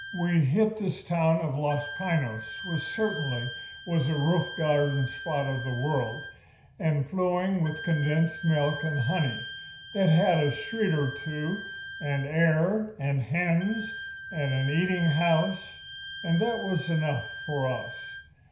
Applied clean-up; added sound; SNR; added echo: none; Wind instrument, woodwind instrument; 12 dB; reverberation time 0.5 s.